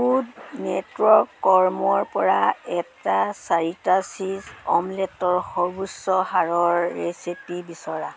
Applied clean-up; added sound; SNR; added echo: none; none; none; none.